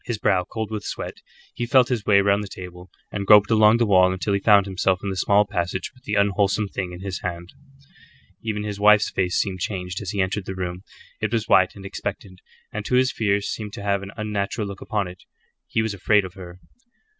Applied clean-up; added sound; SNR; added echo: none; none; none; none.